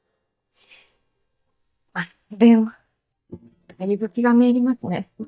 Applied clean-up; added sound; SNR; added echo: neural mask model DeepFilterNet 3.